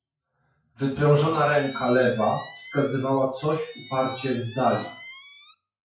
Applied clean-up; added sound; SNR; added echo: classical method WPE with log-MMSE.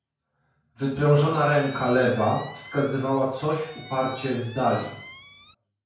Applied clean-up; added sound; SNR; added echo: none; Squeak; 20 dB; reverberation time 0.5 s.